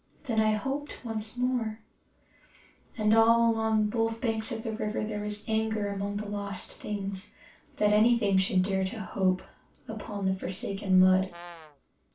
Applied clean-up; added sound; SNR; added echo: none; Brass instrument; 17 dB; reverberation time 0.3 s.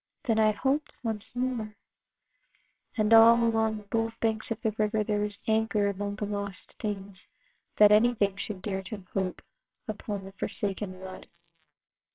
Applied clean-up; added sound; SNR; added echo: neural separator model SepFormer WHAMR!.